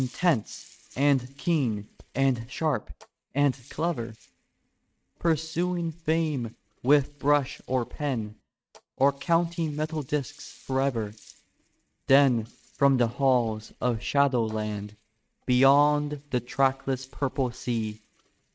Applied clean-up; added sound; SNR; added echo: neural mask model RNNoise.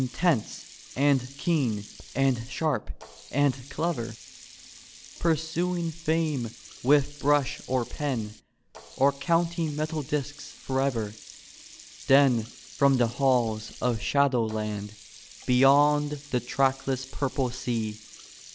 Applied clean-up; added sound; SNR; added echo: none; Sink (filling or washing); 20 dB; none.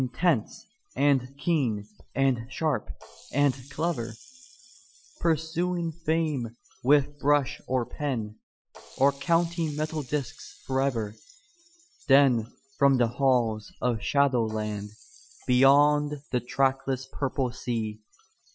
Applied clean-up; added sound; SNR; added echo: classical method Wiener filter.